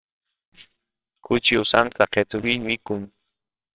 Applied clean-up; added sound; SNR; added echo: neural separator model SepFormer WHAMR!.